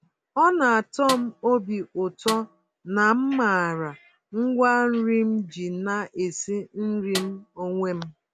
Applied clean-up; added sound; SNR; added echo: none; Snare drum; 12 dB; none.